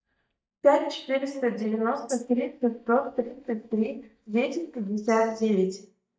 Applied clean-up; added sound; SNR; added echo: neural mask model DeepFilterNet 3.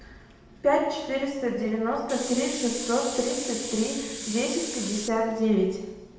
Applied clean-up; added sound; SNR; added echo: none; Hiss; 7 dB; reverberation time 1.0 s.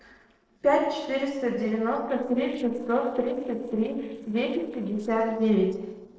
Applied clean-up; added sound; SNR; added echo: neural separator model SepFormer DNS4.